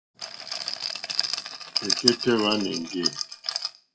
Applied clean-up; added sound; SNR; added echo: classical method WPE with log-MMSE.